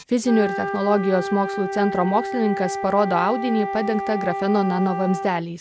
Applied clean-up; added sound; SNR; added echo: none; Wind instrument, woodwind instrument; 6 dB; none.